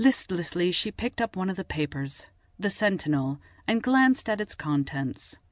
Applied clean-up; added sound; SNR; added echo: none; none; none; none.